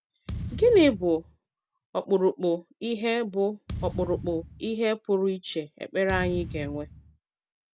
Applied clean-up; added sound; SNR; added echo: none; Thump, thud; 10 dB; none.